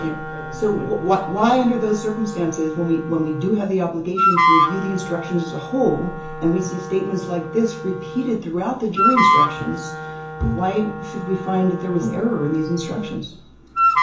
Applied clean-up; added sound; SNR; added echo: none; Wind instrument, woodwind instrument; 2 dB; reverberation time 0.7 s.